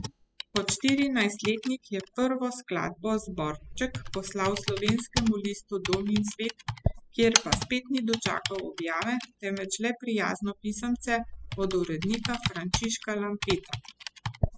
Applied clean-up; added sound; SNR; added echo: classical method spectral subtraction.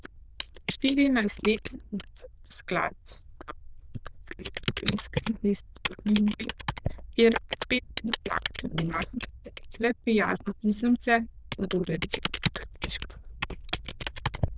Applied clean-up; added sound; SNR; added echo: neural diffusion model UNIVERSE++.